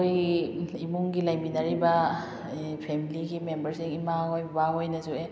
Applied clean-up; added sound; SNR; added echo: none; none; none; none.